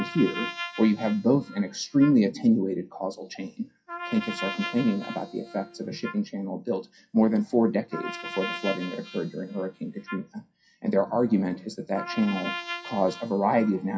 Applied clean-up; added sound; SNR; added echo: classical method WPE with log-MMSE.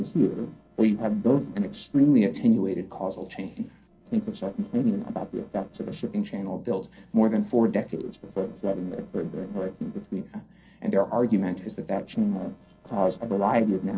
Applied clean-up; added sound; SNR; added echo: neural separator model SepFormer DNS4.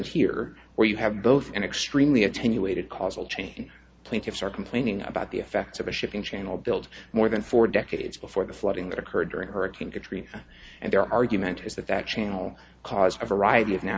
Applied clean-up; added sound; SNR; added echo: none; none; none; none.